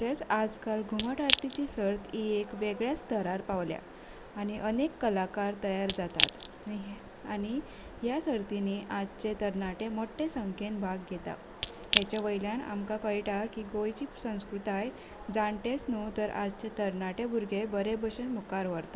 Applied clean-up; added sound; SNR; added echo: none; Crack / Crushing; 0 dB; none.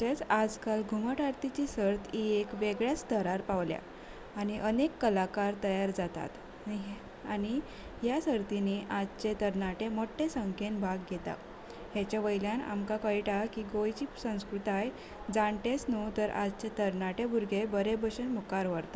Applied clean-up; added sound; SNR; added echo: none; none; none; none.